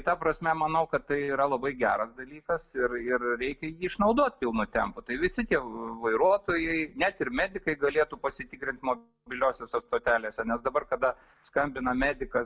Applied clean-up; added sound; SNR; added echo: none; none; none; none.